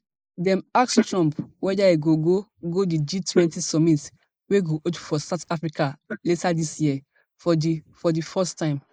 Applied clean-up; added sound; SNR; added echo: neural mask model Resemble Enhance denoiser.